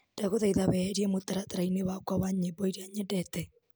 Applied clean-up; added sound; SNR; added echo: none; none; none; none.